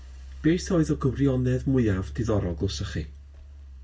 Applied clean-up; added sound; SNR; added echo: none; Engine; 12 dB; reverberation time 0.2 s.